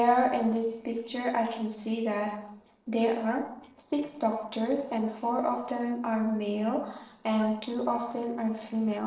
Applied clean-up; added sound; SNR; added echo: neural separator model SepFormer DNS4.